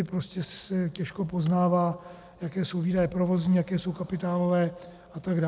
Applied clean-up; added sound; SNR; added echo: none; none; none; none.